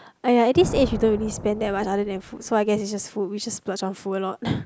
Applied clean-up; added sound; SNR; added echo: none; Thunder; 14 dB; none.